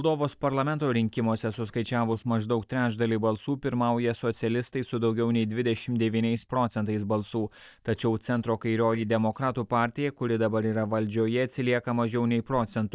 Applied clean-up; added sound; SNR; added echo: neural mask model DeepFilterNet 3.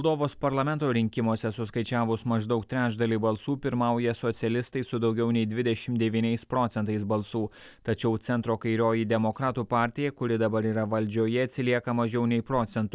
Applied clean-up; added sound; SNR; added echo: none; none; none; none.